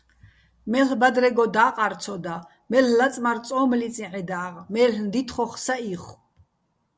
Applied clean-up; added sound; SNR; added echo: none; none; none; none.